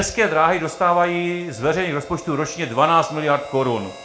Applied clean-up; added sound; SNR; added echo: none; Harmonica; 20 dB; reverberation time 0.4 s.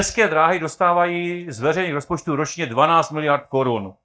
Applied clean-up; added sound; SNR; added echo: neural mask model DeepFilterNet 3.